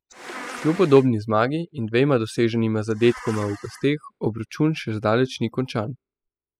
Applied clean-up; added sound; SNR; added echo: classical method spectral subtraction.